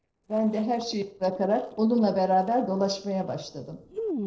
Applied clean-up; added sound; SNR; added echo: neural separator model SepFormer DNS4.